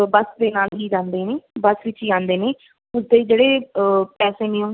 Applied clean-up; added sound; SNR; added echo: none; none; none; none.